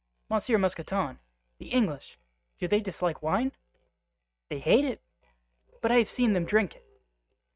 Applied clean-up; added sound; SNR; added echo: neural mask model RNNoise.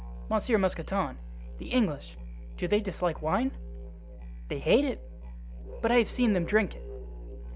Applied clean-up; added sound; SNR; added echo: none; Musical instrument; 10 dB; none.